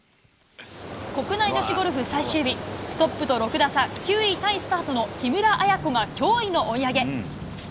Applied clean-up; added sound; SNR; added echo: none; none; none; none.